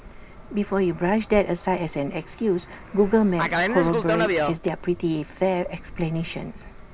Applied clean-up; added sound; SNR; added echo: none; Fixed-wing aircraft, airplane; 6 dB; none.